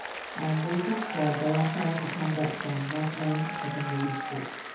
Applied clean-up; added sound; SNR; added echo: none; Applause; 6 dB; reverberation time 1.3 s.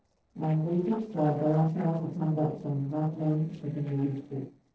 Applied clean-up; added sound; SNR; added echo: neural separator model SepFormer DNS4.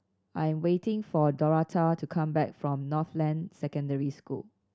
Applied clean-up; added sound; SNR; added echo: none; none; none; none.